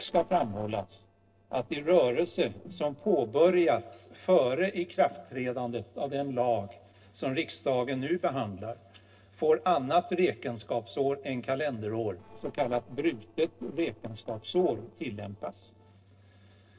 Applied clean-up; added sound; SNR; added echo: neural separator model SepFormer DNS4.